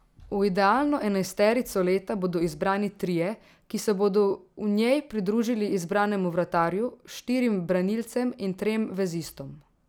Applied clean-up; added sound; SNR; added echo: none; none; none; none.